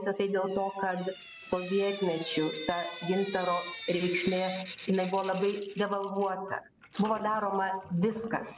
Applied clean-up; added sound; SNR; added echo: none; Drip / Sink (filling or washing); 14 dB; none.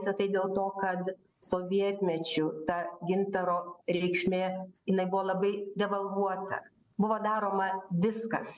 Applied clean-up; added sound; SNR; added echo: none; none; none; none.